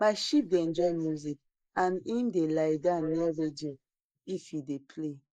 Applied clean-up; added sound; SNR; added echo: neural mask model Resemble Enhance denoiser.